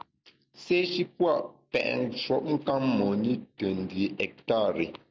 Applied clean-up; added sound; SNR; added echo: none; none; none; none.